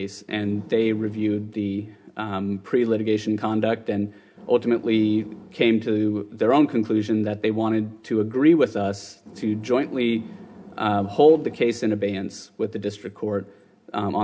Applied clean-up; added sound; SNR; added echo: none; none; none; reverberation time 0.3 s.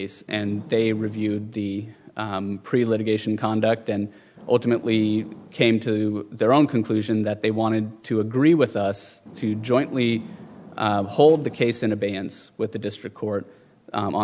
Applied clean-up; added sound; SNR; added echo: none; none; none; none.